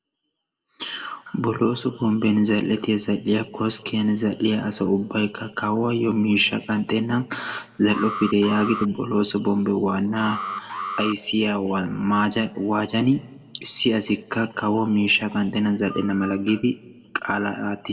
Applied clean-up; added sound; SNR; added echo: none; Alarm; 9 dB; reverberation time 0.7 s.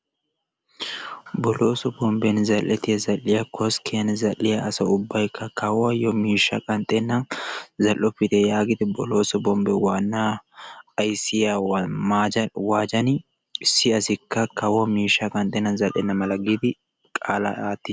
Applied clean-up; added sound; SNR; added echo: none; none; none; none.